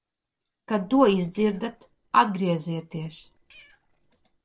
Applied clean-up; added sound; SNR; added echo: neural separator model SepFormer DNS4.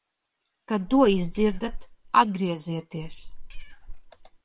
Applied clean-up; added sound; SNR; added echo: neural separator model SepFormer WHAM!.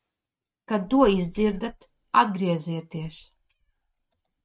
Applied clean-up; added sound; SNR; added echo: neural mask model RNNoise.